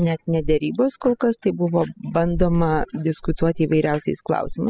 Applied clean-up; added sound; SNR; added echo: classical method spectral subtraction.